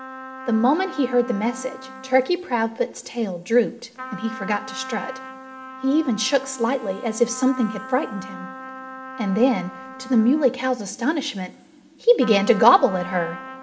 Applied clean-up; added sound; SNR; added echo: none; Trumpet; 15 dB; reverberation time 1.1 s.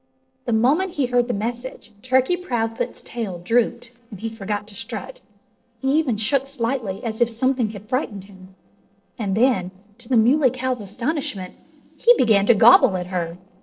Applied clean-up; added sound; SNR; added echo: neural separator model SepFormer DNS4.